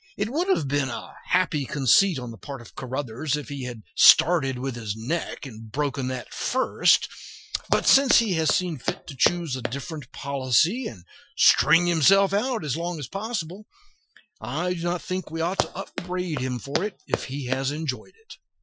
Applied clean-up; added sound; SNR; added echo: classical method Wiener filter.